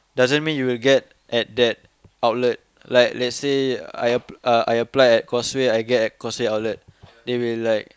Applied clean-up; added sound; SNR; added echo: none; none; none; none.